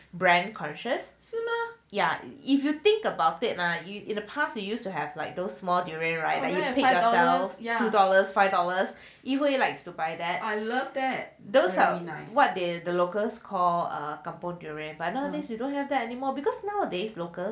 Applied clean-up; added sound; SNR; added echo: none; none; none; none.